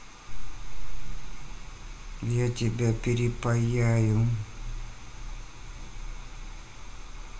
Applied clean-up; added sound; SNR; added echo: none; none; none; reverberation time 1.6 s.